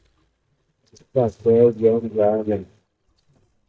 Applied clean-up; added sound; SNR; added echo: neural mask model DeepFilterNet 3.